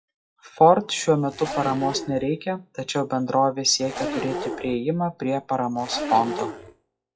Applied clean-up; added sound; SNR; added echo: classical method WPE with log-MMSE.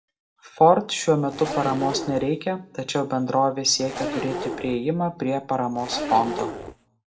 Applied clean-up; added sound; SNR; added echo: none; Zipper (clothing); 7 dB; reverberation time 0.3 s.